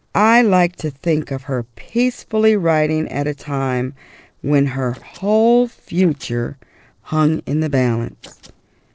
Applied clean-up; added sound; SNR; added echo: neural separator model SepFormer DNS4.